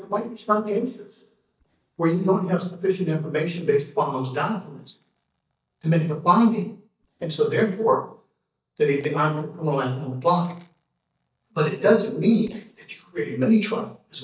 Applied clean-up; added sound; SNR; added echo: neural mask model DeepFilterNet 3.